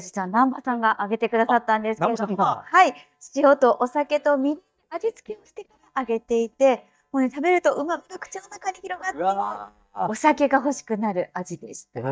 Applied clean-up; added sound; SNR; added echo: neural mask model DeepFilterNet 3.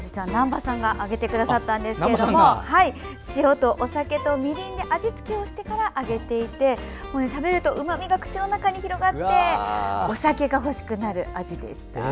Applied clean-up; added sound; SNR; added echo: none; none; none; none.